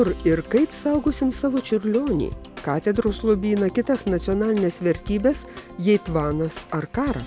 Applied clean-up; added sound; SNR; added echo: none; none; none; none.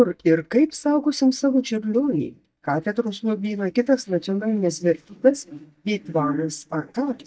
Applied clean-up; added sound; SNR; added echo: neural mask model DeepFilterNet 3.